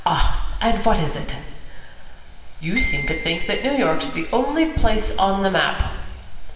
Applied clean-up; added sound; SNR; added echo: none; Glockenspiel; 12 dB; reverberation time 1.4 s.